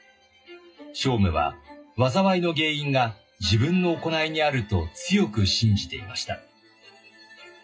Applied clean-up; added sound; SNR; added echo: classical method WPE with log-MMSE.